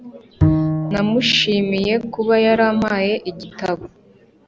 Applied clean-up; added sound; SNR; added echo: none; Bowed string instrument; 4 dB; none.